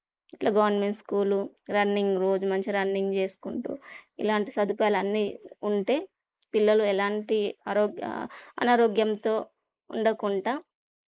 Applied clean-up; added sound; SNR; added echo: neural mask model Resemble Enhance denoiser.